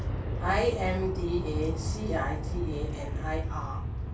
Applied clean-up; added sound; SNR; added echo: none; Aircraft; -1 dB; reverberation time 0.2 s.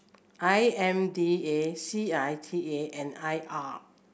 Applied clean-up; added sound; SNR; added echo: none; none; none; none.